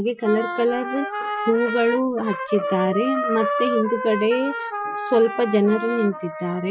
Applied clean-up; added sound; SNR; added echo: classical method Wiener filter.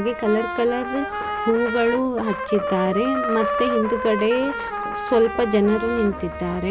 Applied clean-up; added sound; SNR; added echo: none; Trumpet; 5 dB; none.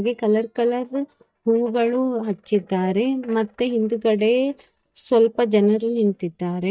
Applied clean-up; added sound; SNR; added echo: neural mask model DeepFilterNet 3.